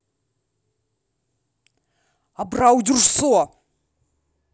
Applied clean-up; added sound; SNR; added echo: none; none; none; none.